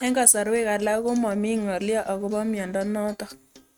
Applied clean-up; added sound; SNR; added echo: neural mask model RNNoise.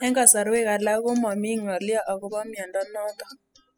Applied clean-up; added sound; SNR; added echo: classical method spectral subtraction.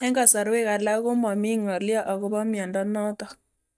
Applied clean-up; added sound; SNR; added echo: neural mask model DeepFilterNet 3.